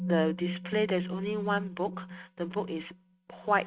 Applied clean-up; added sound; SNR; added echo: neural mask model RNNoise.